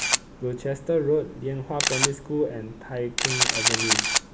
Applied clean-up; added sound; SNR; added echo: none; Camera; -2 dB; none.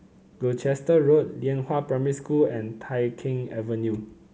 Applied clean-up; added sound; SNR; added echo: none; none; none; none.